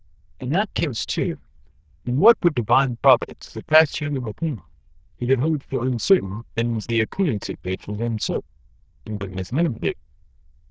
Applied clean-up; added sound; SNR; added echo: neural diffusion model UNIVERSE++.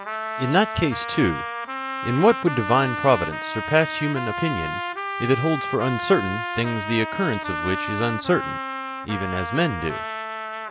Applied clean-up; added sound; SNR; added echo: none; Trumpet; 6 dB; none.